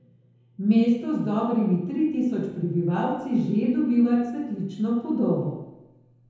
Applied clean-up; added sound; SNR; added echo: none; none; none; reverberation time 0.9 s.